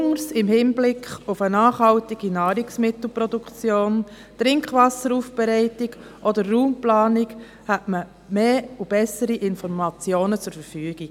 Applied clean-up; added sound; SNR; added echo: none; none; none; none.